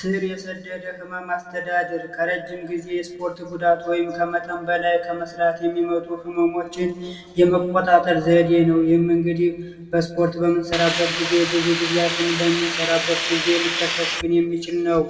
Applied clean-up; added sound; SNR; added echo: none; Hiss; 3 dB; reverberation time 1.3 s.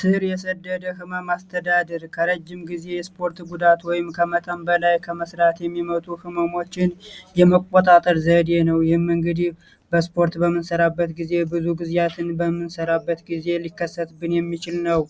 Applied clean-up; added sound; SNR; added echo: none; none; none; none.